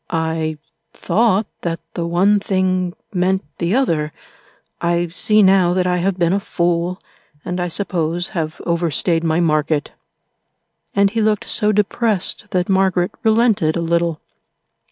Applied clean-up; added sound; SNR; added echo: none; none; none; none.